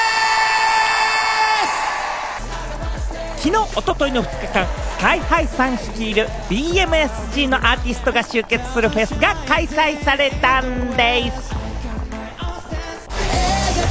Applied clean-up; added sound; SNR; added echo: none; Boiling; 19 dB; none.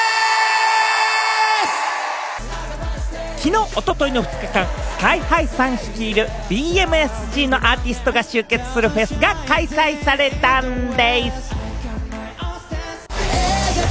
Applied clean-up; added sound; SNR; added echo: none; none; none; none.